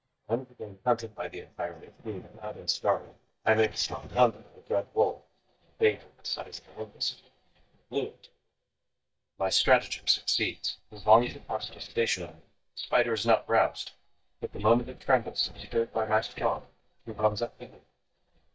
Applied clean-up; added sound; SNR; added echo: neural mask model DeepFilterNet 3.